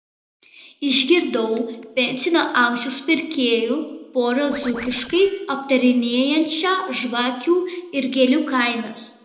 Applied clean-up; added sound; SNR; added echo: neural separator model SepFormer DNS4.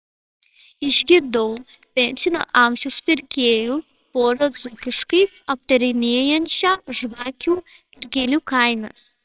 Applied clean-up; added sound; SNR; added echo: neural separator model SepFormer WHAMR!.